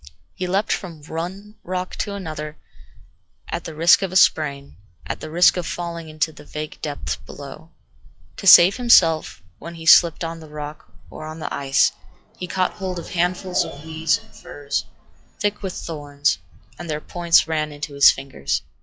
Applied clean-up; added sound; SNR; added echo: classical method log-MMSE.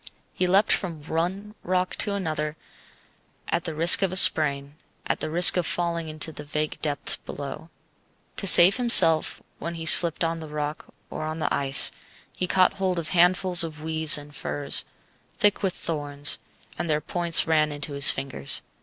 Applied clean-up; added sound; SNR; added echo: none; none; none; none.